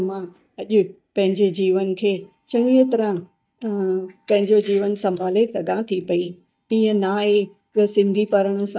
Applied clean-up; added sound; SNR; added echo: neural mask model DeepFilterNet 3.